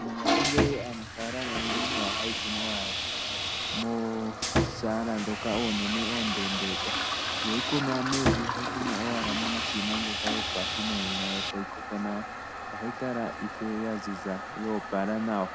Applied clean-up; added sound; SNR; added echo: none; Sawing + Toilet flush; -2 dB; none.